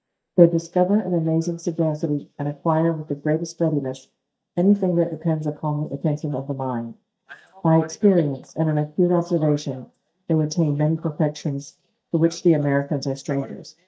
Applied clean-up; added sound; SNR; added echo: neural mask model DeepFilterNet 3.